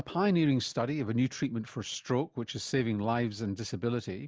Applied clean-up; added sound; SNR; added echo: none; none; none; none.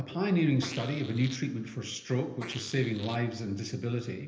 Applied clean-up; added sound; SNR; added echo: none; Fart; 16 dB; reverberation time 0.8 s.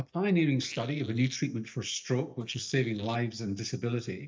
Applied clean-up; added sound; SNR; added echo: neural mask model DeepFilterNet 3.